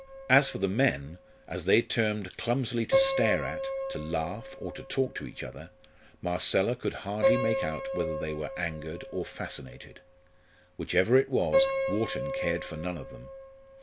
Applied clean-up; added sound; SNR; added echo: none; Piano; 4 dB; none.